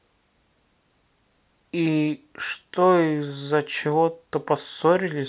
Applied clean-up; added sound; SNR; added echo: none; none; none; none.